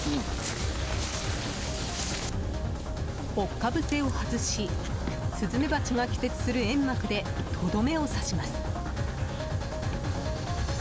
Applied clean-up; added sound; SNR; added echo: none; none; none; none.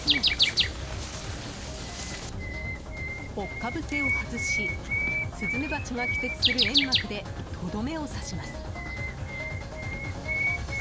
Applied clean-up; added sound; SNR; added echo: none; Bird; -3 dB; none.